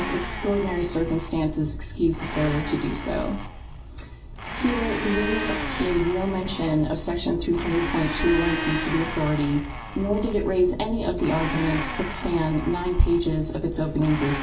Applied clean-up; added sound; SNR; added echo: none; Domestic sounds, home sounds; 9 dB; reverberation time 0.2 s.